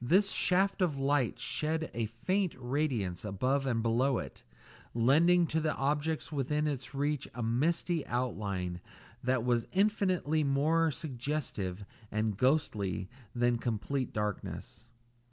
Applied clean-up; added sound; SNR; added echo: none; none; none; none.